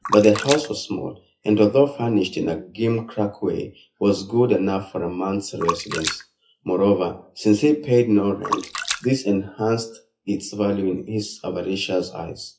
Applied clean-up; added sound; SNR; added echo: classical method WPE with log-MMSE.